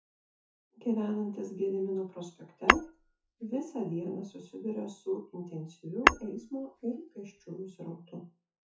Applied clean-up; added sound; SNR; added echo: classical method WPE with log-MMSE.